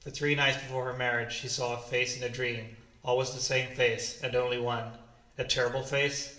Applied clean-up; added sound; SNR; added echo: none; none; none; reverberation time 0.7 s.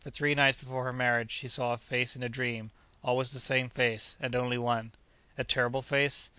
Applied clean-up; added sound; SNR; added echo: none; none; none; none.